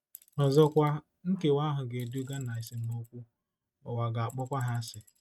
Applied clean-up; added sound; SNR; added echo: neural mask model RNNoise.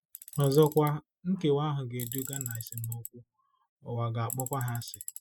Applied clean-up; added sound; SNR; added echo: classical method spectral subtraction.